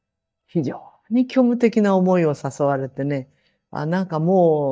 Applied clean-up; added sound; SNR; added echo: neural mask model DeepFilterNet 3.